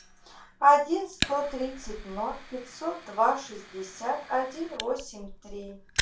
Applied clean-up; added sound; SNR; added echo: none; Fire; 10 dB; reverberation time 0.3 s.